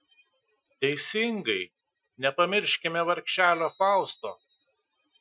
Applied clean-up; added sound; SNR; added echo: classical method Wiener filter.